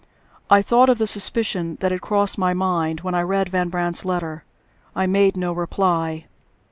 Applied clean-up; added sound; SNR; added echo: none; none; none; none.